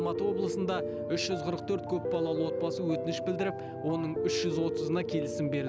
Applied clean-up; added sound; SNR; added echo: none; Piano; 1 dB; none.